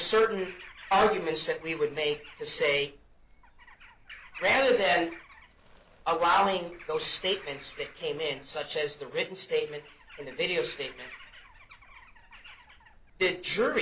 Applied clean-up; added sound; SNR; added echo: none; Bird vocalization, bird call, bird song / Crow; 20 dB; none.